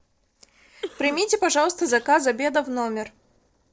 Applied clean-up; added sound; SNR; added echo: neural separator model SepFormer DNS4.